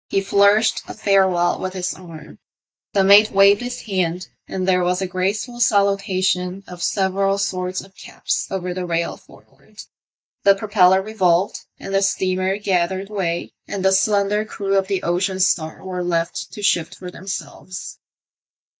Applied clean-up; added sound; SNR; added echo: neural mask model DeepFilterNet 3.